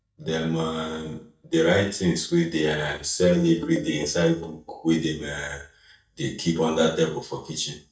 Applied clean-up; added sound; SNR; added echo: neural mask model DeepFilterNet 3.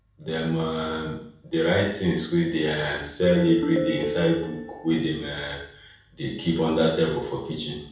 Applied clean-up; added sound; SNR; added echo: none; Ringtone; 6 dB; reverberation time 0.6 s.